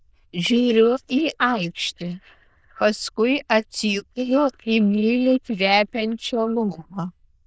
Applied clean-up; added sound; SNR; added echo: neural diffusion model UNIVERSE++.